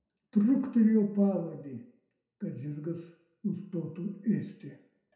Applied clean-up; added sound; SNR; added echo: none; none; none; reverberation time 0.6 s.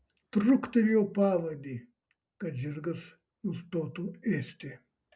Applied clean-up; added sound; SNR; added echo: none; none; none; none.